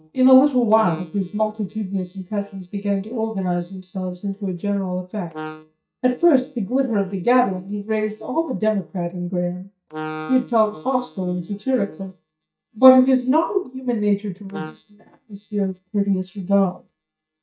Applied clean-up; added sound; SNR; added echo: neural mask model DeepFilterNet 3.